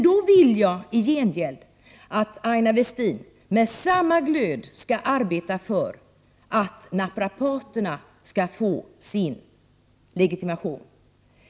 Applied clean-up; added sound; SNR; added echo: none; none; none; none.